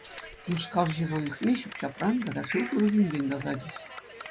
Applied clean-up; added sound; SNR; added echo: none; Bird + Clapping; 13 dB; none.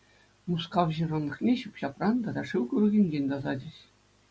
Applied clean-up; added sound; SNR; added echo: none; none; none; none.